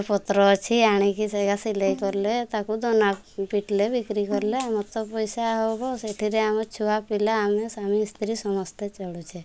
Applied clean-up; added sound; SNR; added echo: none; Bowed string instrument; 16 dB; none.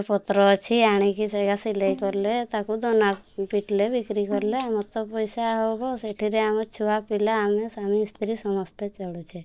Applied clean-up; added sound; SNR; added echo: neural mask model DeepFilterNet 3.